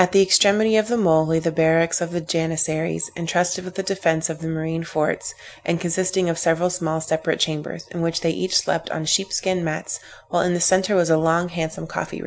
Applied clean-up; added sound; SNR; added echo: none; none; none; none.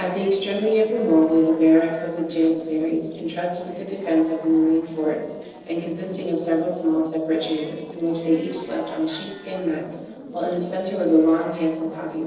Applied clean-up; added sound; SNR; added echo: neural separator model SepFormer DNS4.